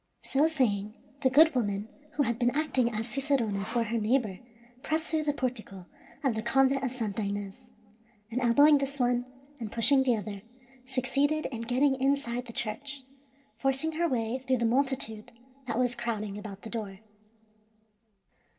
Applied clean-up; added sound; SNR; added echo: none; Sawing; 18 dB; reverberation time 2.4 s.